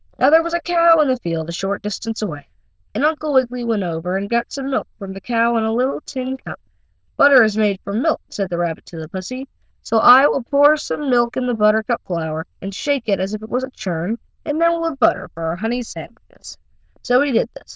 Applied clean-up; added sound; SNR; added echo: neural diffusion model UNIVERSE++.